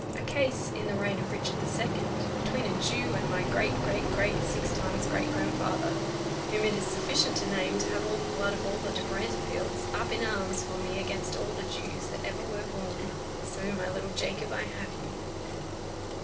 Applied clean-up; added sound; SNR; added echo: none; Engine; -2 dB; reverberation time 0.2 s.